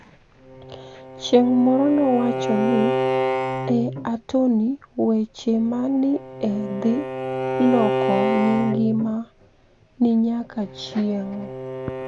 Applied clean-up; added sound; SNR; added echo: none; Bowed string instrument; 5 dB; none.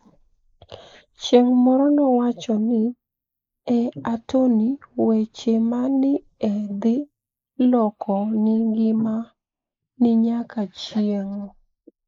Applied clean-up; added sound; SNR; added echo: neural mask model Resemble Enhance denoiser.